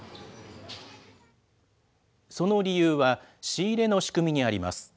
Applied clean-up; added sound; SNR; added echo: none; none; none; none.